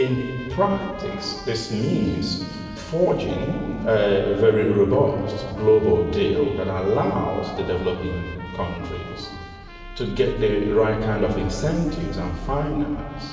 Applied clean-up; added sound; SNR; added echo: none; Trumpet; 19 dB; reverberation time 2.5 s.